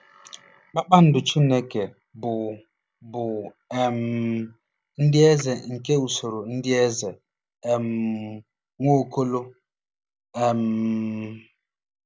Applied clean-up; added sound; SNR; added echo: none; none; none; none.